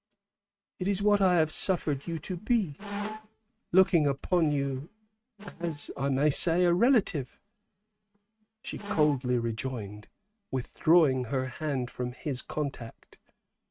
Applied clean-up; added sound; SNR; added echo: neural mask model RNNoise.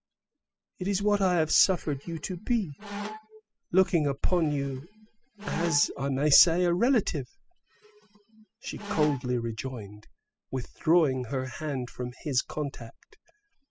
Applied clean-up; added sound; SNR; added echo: classical method spectral subtraction.